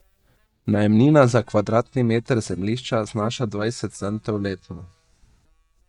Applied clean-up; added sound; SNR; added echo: neural mask model DeepFilterNet 3.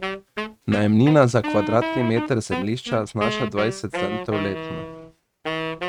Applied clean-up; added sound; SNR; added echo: neural mask model RNNoise.